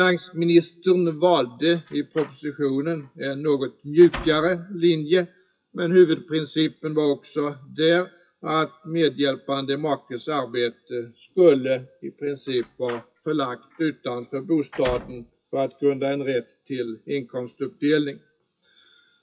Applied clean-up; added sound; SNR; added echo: classical method WPE with log-MMSE.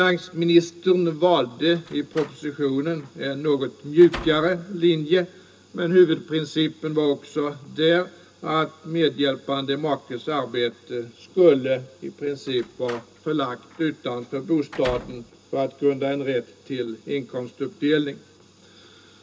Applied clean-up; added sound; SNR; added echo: none; Slam; 18 dB; reverberation time 0.2 s.